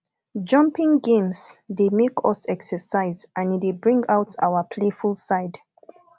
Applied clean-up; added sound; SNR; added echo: none; none; none; none.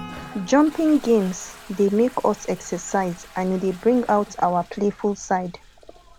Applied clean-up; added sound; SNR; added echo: none; Toilet flush + Acoustic guitar / Strum; 20 dB; none.